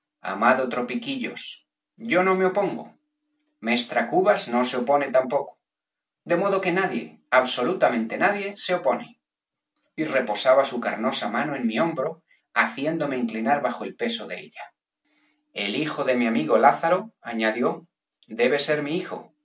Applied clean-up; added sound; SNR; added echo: none; none; none; none.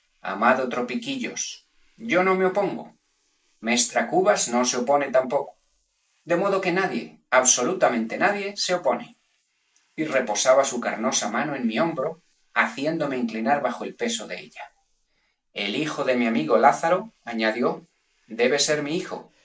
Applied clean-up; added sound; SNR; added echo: neural mask model Resemble Enhance denoiser.